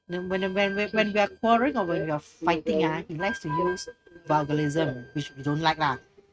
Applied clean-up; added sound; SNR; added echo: neural mask model RNNoise.